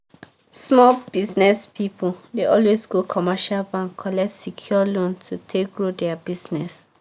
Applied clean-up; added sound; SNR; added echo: none; none; none; none.